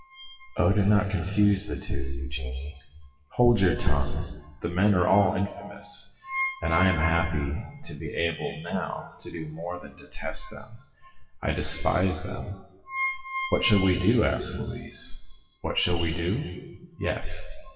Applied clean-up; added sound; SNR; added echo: classical method WPE with log-MMSE.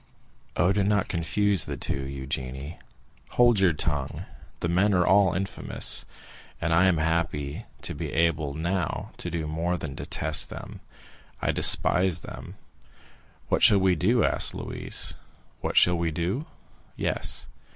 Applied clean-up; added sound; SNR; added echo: none; none; none; none.